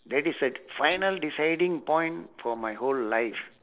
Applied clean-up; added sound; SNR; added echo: neural separator model SepFormer DNS4.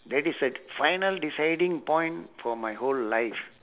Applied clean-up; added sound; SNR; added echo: none; none; none; none.